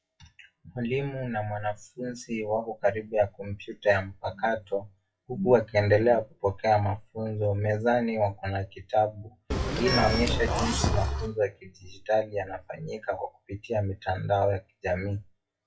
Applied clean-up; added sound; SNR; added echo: classical method WPE with log-MMSE.